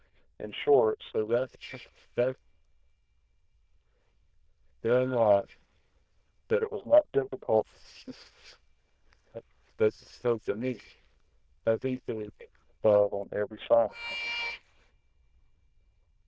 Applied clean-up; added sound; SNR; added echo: neural diffusion model UNIVERSE++.